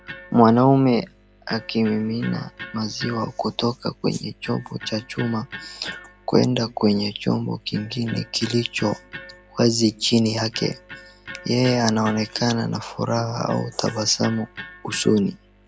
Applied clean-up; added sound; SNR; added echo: none; Electric guitar; 19 dB; none.